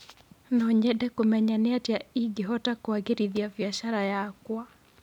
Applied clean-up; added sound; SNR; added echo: none; none; none; none.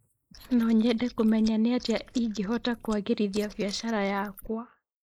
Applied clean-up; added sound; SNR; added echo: neural mask model Resemble Enhance denoiser.